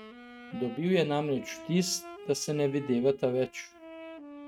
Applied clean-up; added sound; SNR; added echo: neural mask model RNNoise.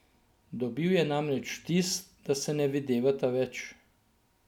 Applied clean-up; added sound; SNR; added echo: none; none; none; none.